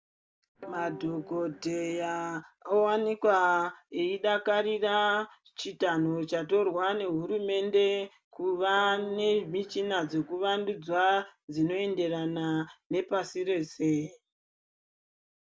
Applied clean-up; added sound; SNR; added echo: none; Guitar; 17 dB; none.